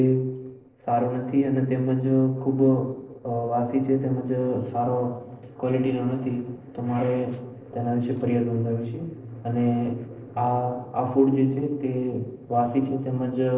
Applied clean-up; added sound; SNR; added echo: neural separator model SepFormer DNS4.